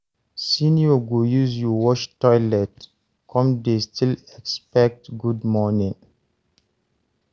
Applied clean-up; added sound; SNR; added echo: none; none; none; none.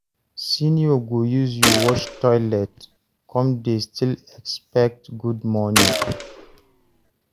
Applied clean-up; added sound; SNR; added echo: none; Gunshot, gunfire; 1 dB; none.